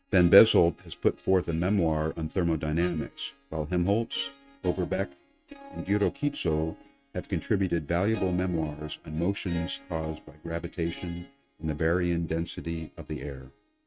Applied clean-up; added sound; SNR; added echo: neural mask model RNNoise.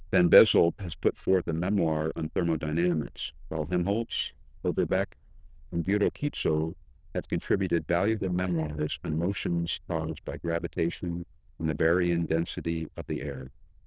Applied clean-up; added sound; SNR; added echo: neural diffusion model UNIVERSE++.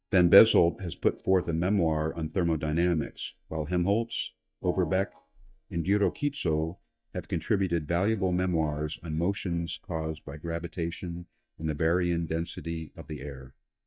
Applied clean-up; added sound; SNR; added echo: neural mask model DeepFilterNet 3.